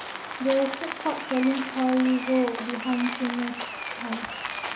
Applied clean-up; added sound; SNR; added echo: none; Rain; 7 dB; none.